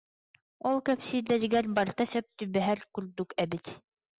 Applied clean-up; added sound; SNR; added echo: none; none; none; none.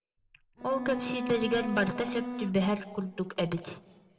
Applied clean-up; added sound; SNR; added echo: none; Bowed string instrument; 6 dB; reverberation time 1.3 s.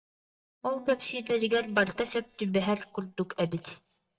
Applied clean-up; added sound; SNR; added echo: neural mask model DeepFilterNet 3.